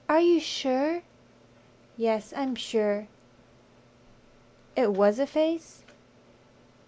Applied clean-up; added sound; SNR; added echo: none; none; none; none.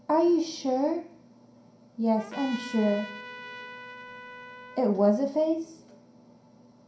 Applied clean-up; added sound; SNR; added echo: none; Trumpet; 14 dB; reverberation time 0.5 s.